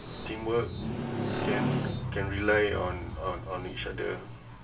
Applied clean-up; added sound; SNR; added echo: none; Motorcycle; 1 dB; reverberation time 0.2 s.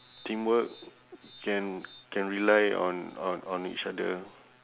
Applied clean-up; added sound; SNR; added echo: none; none; none; none.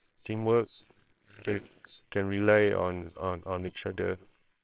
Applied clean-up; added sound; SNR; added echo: neural separator model SepFormer WHAMR!.